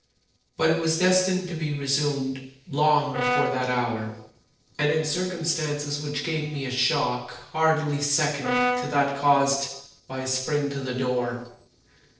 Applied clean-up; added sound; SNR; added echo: neural separator model SepFormer DNS4.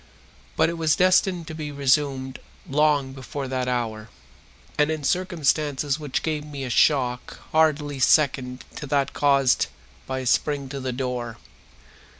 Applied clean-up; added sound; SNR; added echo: none; none; none; none.